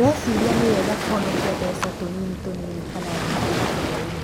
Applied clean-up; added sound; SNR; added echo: none; Waves, surf; 0 dB; none.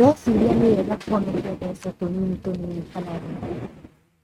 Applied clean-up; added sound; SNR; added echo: neural mask model RNNoise.